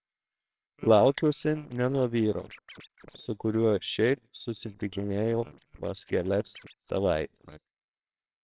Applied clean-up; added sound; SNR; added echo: neural separator model SepFormer WHAMR!.